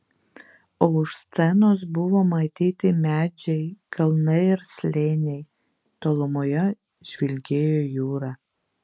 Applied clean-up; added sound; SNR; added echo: none; none; none; none.